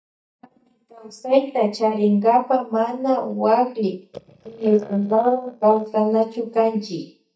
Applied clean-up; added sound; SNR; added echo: neural mask model DeepFilterNet 3.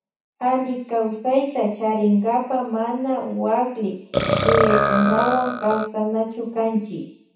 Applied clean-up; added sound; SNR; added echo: none; Burping, eructation; 1 dB; reverberation time 0.7 s.